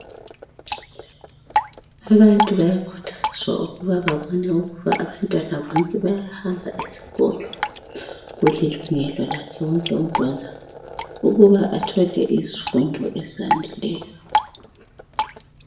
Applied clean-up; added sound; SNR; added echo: none; Drip; 8 dB; reverberation time 0.7 s.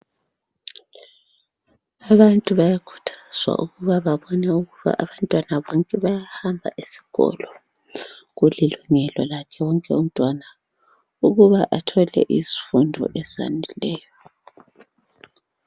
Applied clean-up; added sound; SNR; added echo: none; none; none; none.